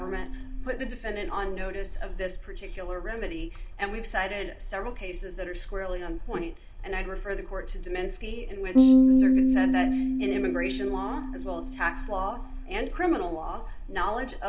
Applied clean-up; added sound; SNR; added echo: none; Piano; -2 dB; reverberation time 0.2 s.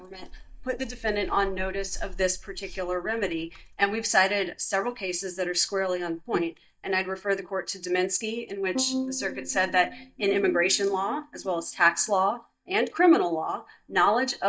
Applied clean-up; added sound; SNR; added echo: neural mask model DeepFilterNet 3.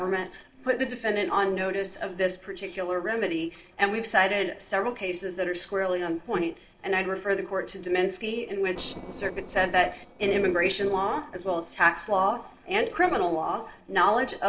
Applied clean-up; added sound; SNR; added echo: neural separator model SepFormer DNS4.